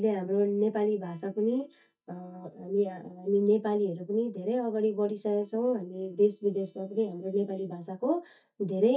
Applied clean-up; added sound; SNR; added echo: neural mask model DeepFilterNet 3.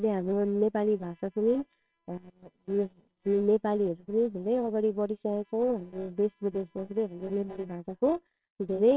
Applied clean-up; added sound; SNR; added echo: neural separator model SepFormer WHAMR!.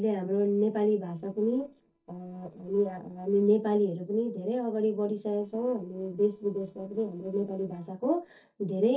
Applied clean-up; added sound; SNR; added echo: neural separator model SepFormer DNS4.